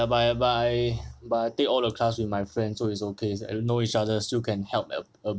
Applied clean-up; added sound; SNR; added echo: none; none; none; none.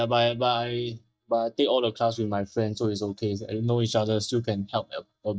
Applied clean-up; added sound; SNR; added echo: neural mask model DeepFilterNet 3.